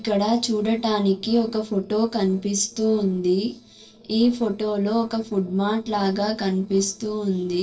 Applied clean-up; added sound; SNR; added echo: neural separator model SepFormer DNS4.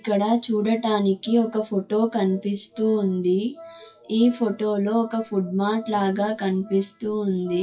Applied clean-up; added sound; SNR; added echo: classical method WPE with log-MMSE.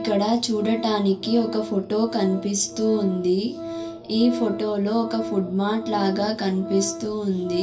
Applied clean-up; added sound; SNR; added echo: none; Organ; 11 dB; reverberation time 0.2 s.